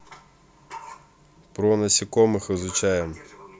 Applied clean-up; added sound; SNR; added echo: none; none; none; none.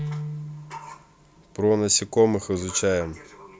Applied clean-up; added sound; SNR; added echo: none; Guitar; 13 dB; none.